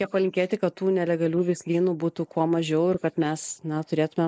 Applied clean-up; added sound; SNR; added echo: neural mask model Resemble Enhance denoiser.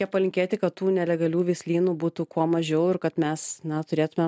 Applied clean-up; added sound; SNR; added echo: none; none; none; none.